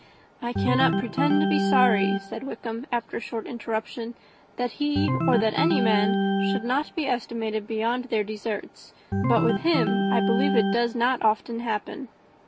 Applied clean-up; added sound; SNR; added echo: none; Organ; 0 dB; none.